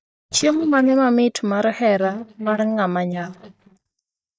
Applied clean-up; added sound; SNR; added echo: neural mask model DeepFilterNet 3.